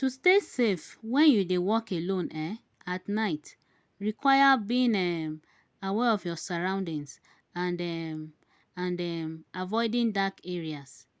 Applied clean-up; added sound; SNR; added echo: none; none; none; none.